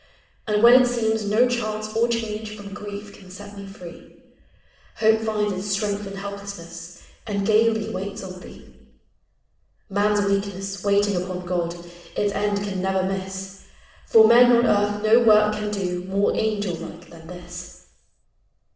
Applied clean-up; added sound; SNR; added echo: none; none; none; reverberation time 0.9 s.